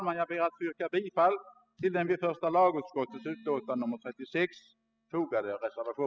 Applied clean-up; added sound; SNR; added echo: classical method spectral subtraction.